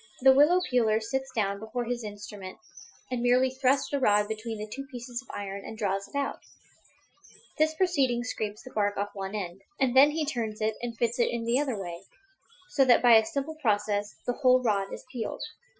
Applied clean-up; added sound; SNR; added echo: classical method Wiener filter.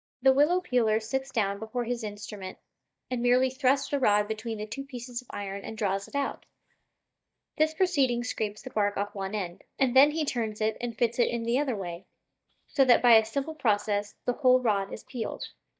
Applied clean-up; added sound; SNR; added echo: neural mask model DeepFilterNet 3.